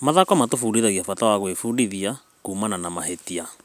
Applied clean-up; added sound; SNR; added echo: none; none; none; none.